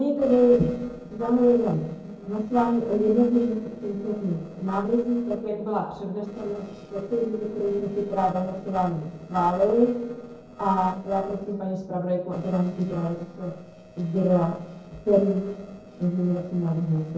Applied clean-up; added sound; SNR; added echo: neural separator model SepFormer DNS4.